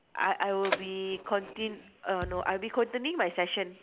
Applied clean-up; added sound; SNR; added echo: none; Mechanisms + Thump, thud; 11 dB; none.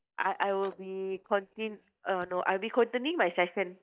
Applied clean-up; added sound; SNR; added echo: neural mask model DeepFilterNet 3.